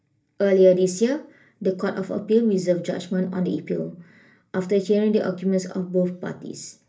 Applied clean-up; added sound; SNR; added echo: none; none; none; reverberation time 0.3 s.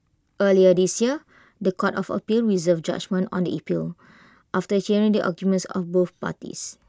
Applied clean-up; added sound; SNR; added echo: none; none; none; none.